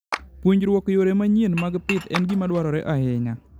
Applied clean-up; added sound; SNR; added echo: none; Dishes, pots, and pans / Chink, clink + Clapping; 14 dB; none.